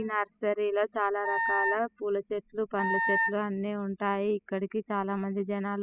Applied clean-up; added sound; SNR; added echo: classical method spectral subtraction.